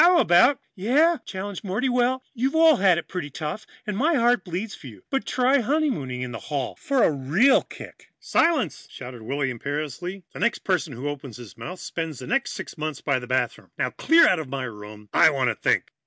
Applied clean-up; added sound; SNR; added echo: none; none; none; none.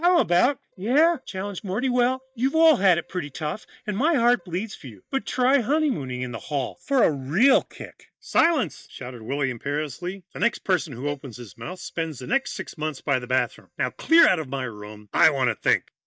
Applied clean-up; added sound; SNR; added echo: neural mask model DeepFilterNet 3.